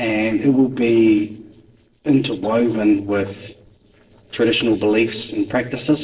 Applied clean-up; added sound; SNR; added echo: neural separator model SepFormer DNS4.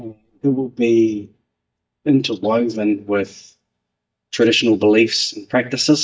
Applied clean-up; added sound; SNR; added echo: neural mask model DeepFilterNet 3.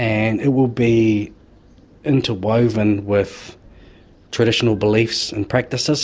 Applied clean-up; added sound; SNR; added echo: none; none; none; none.